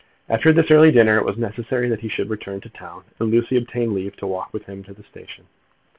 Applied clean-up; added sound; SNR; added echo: none; none; none; none.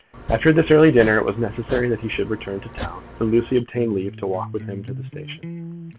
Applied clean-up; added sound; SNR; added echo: none; Domestic sounds, home sounds + Electric guitar; 13 dB; none.